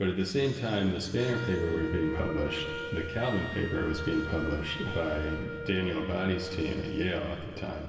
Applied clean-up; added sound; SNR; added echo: none; Wind instrument, woodwind instrument; 9 dB; reverberation time 2.5 s.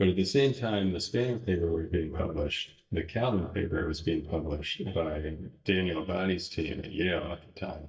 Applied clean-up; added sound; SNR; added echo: neural mask model DeepFilterNet 3.